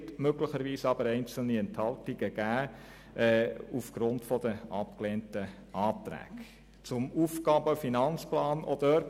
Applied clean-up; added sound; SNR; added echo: none; none; none; none.